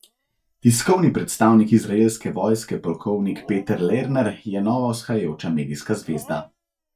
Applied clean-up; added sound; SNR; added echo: neural mask model DeepFilterNet 3.